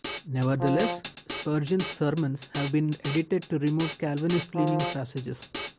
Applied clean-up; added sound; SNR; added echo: none; Brass instrument + Drum kit; 8 dB; none.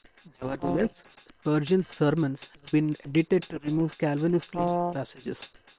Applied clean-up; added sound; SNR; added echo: neural separator model SepFormer WHAM!.